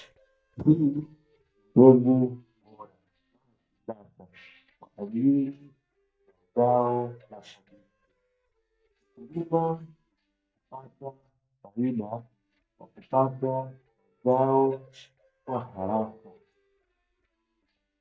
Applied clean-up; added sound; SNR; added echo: neural mask model DeepFilterNet 3.